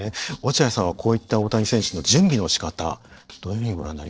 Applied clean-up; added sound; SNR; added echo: neural separator model SepFormer DNS4.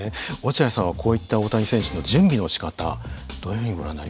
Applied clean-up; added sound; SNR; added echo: none; Snare drum; 20 dB; none.